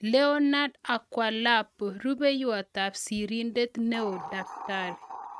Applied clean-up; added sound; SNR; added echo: neural mask model RNNoise.